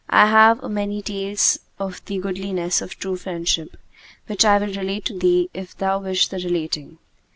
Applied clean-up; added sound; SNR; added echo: none; none; none; none.